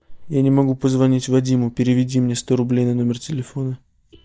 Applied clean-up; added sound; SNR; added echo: neural mask model DeepFilterNet 3.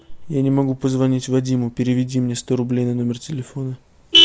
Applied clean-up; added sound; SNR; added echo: none; Vehicle horn, car horn, honking; 3 dB; none.